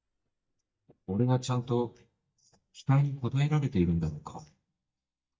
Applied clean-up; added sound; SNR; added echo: neural mask model DeepFilterNet 3.